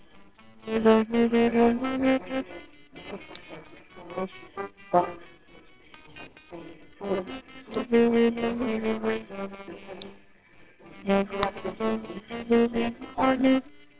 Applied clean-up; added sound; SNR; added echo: neural separator model SepFormer WHAMR!.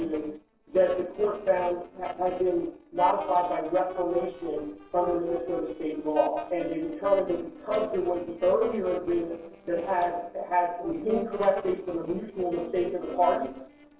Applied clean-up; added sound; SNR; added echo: neural separator model SepFormer DNS4.